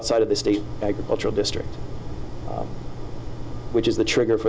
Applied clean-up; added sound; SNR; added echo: none; none; none; none.